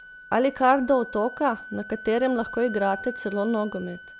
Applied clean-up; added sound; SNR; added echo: none; Wind instrument, woodwind instrument; 15 dB; none.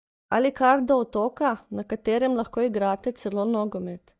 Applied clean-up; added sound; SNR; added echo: neural mask model DeepFilterNet 3.